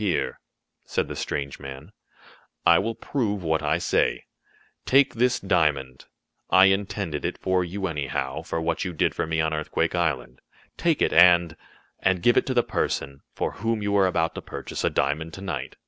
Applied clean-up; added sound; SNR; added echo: none; none; none; none.